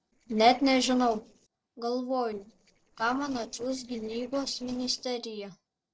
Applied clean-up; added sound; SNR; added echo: neural separator model SepFormer DNS4.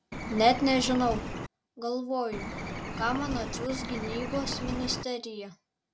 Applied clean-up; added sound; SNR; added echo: none; Bird; 5 dB; none.